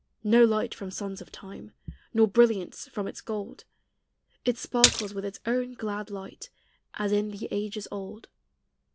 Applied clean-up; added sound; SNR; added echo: none; Splash, splatter; -1 dB; none.